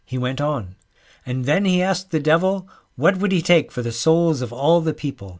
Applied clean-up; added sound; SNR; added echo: none; none; none; none.